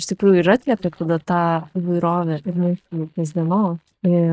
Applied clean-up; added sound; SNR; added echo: neural mask model DeepFilterNet 3.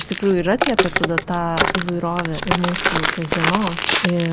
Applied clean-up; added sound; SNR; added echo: none; Walk, footsteps; 0 dB; none.